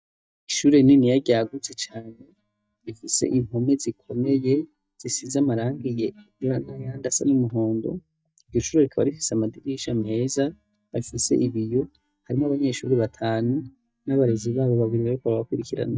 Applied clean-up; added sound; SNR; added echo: neural mask model DeepFilterNet 3.